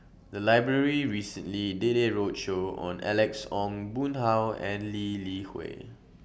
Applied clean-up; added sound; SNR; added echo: none; none; none; none.